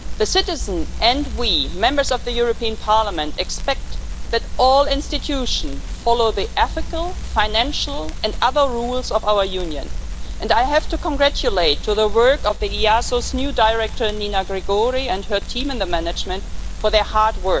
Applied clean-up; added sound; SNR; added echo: none; Crackle; 4 dB; none.